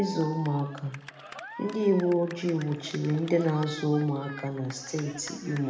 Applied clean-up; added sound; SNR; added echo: none; Cheering; 15 dB; reverberation time 0.8 s.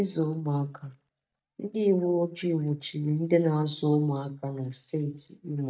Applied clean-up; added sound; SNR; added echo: neural mask model DeepFilterNet 3.